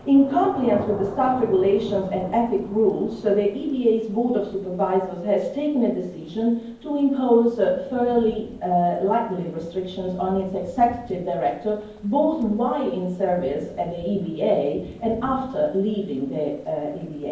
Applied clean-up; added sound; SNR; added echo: none; Thunder / Rain; 17 dB; reverberation time 0.9 s.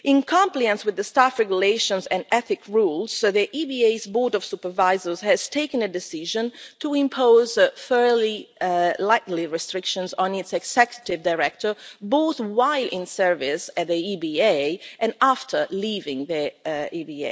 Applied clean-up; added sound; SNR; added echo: none; none; none; none.